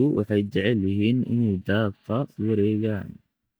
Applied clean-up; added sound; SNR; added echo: neural mask model DeepFilterNet 3.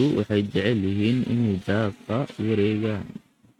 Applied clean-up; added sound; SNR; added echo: neural mask model RNNoise.